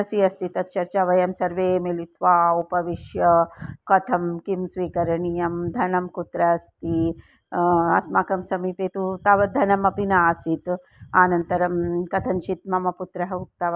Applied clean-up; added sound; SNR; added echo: none; none; none; none.